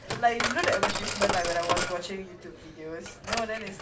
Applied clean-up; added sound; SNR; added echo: none; Coin (dropping); 1 dB; reverberation time 0.2 s.